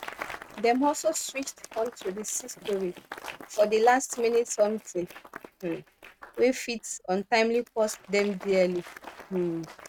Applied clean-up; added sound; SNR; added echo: neural mask model RNNoise.